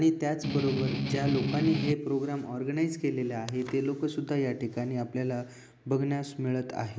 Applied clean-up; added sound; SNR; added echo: none; Strum; 0 dB; none.